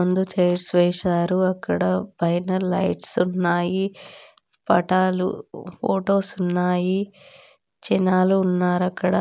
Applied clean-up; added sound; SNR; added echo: none; none; none; none.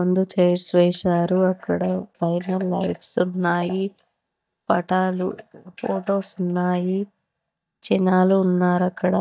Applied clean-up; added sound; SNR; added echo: neural mask model DeepFilterNet 3.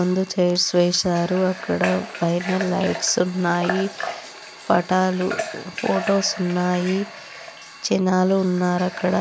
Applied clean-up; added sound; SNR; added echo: none; Water tap, faucet / Water; 12 dB; none.